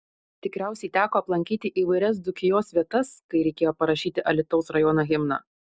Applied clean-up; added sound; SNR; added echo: none; none; none; none.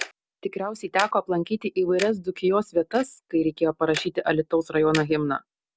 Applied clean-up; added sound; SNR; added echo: none; Tick-tock; 15 dB; none.